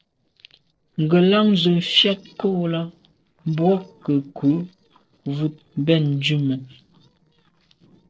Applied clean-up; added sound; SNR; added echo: neural separator model SepFormer DNS4.